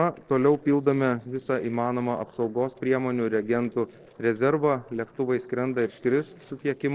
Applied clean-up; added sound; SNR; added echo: neural separator model SepFormer DNS4.